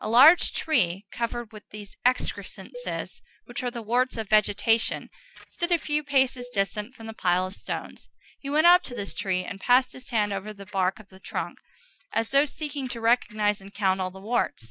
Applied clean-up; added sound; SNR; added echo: none; Camera + Cowbell; 20 dB; none.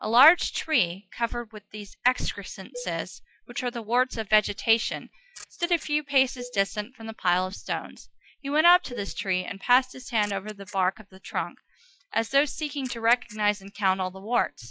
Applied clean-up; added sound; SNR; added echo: classical method log-MMSE.